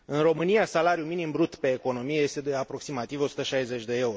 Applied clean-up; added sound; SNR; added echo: none; none; none; none.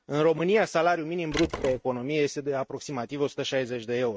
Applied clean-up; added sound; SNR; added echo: neural mask model RNNoise.